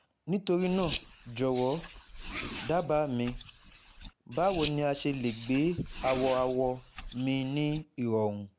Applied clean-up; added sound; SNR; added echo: none; Car; 12 dB; none.